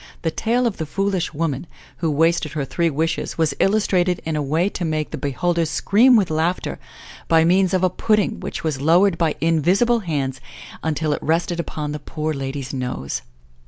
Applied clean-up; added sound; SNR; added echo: none; none; none; none.